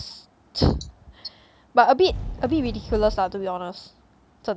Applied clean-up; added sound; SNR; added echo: none; Fireworks; 13 dB; none.